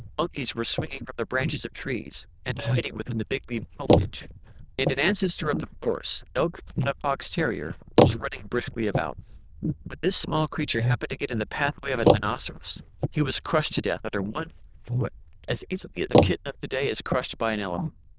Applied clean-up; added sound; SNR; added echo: neural diffusion model UNIVERSE++.